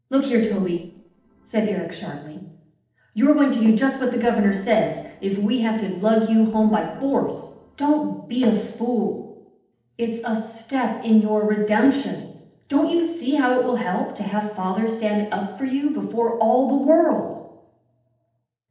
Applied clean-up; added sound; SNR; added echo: neural separator model SepFormer DNS4.